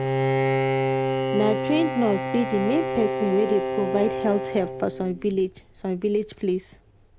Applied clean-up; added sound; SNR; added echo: none; Bowed string instrument; 2 dB; none.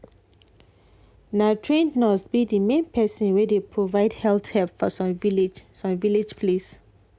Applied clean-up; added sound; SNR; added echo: none; none; none; none.